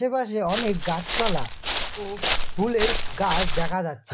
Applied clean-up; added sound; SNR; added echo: none; Walk, footsteps; -2 dB; none.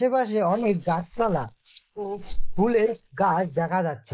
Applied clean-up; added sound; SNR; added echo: neural mask model Resemble Enhance denoiser.